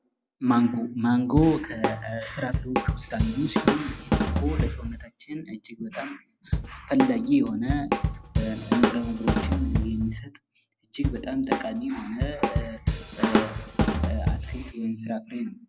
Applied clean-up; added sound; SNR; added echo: none; Drum / Drum kit; -1 dB; none.